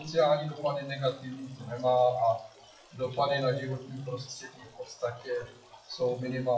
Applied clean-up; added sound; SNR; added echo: classical method WPE with log-MMSE.